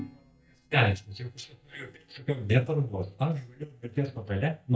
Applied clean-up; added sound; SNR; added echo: neural mask model DeepFilterNet 3.